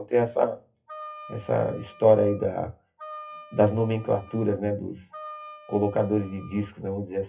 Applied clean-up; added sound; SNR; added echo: classical method WPE with log-MMSE.